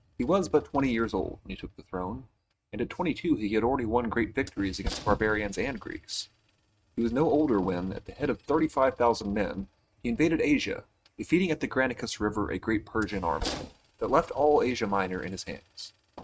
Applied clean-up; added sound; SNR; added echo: neural mask model RNNoise.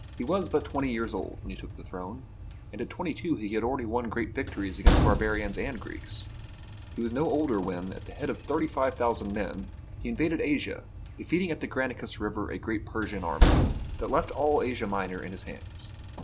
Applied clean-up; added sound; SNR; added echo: none; Train; 1 dB; none.